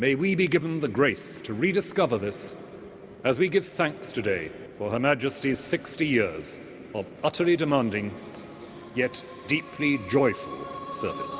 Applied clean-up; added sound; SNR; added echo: none; none; none; none.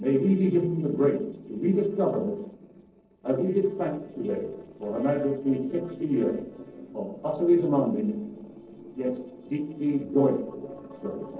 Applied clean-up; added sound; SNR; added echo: neural separator model SepFormer DNS4.